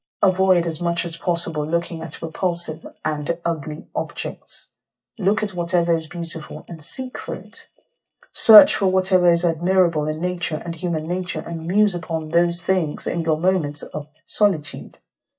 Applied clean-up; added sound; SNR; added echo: neural mask model DeepFilterNet 3.